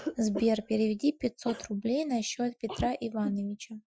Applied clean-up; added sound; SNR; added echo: classical method Wiener filter.